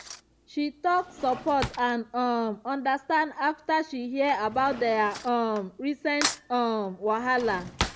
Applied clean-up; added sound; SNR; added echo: none; Cutlery, silverware / Drawer open or close; 12 dB; none.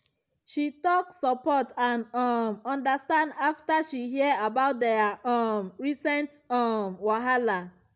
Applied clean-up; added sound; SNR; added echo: none; none; none; none.